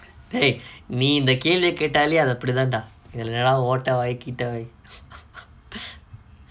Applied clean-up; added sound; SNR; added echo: none; none; none; none.